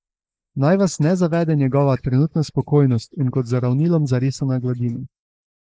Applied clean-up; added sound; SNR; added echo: neural mask model Resemble Enhance denoiser.